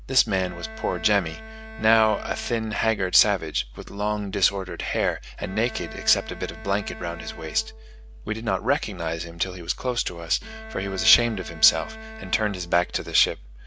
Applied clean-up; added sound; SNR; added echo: none; Bowed string instrument; 17 dB; none.